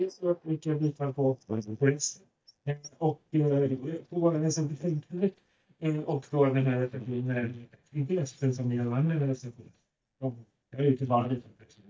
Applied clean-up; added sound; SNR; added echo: neural mask model DeepFilterNet 3.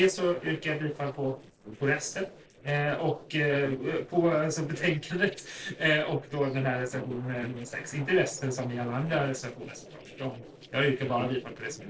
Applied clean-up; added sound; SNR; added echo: neural separator model SepFormer DNS4.